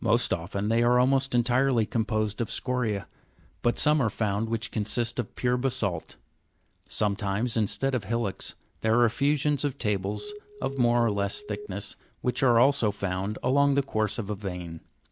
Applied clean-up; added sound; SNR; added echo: none; Alarm; 14 dB; none.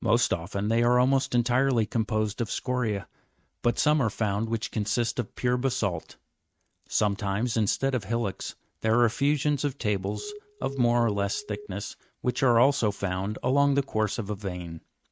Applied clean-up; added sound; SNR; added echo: neural mask model RNNoise.